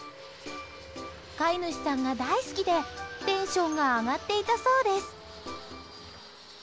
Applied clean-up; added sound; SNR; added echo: none; Fixed-wing aircraft, airplane; 17 dB; none.